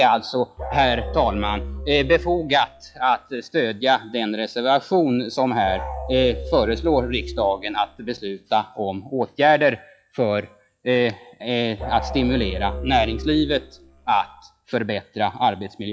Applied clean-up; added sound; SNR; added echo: classical method log-MMSE.